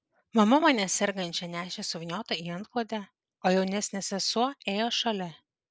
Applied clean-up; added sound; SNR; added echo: none; none; none; none.